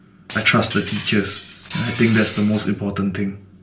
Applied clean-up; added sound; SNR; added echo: none; Glass; 13 dB; reverberation time 0.3 s.